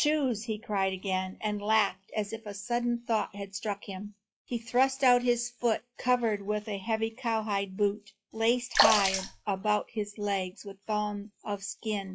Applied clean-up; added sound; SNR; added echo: classical method log-MMSE.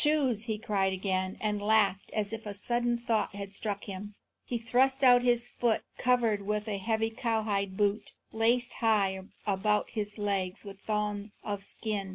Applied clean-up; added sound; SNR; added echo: none; none; none; none.